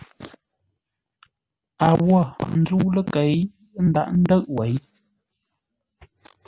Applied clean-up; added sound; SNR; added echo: none; none; none; none.